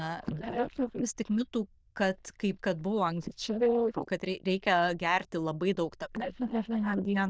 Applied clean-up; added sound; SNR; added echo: neural diffusion model UNIVERSE++.